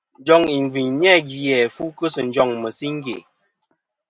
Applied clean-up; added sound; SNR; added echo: none; none; none; none.